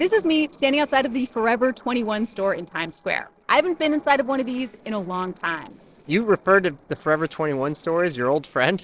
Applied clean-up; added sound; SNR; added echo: neural separator model SepFormer DNS4.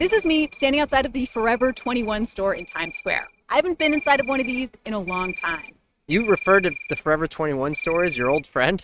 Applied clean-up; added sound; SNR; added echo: neural mask model RNNoise.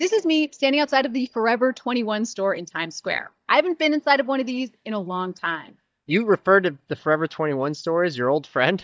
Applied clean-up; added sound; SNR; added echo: neural mask model DeepFilterNet 3.